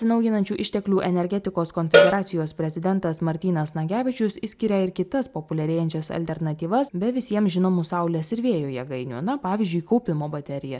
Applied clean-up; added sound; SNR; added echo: none; Cowbell; -1 dB; none.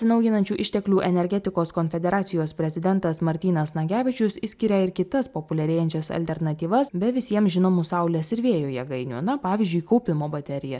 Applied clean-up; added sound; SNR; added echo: none; none; none; none.